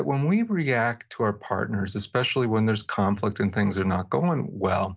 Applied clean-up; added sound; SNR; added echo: none; none; none; none.